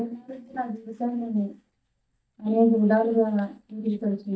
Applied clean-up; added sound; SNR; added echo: neural mask model DeepFilterNet 3.